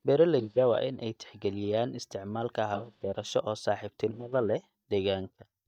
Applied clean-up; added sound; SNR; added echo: neural mask model DeepFilterNet 3.